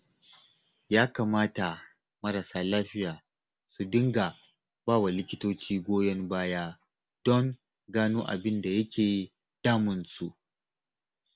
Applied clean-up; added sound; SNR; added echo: none; none; none; none.